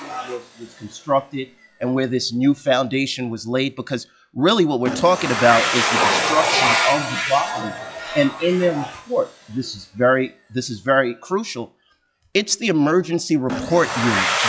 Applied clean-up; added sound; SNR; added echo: classical method log-MMSE.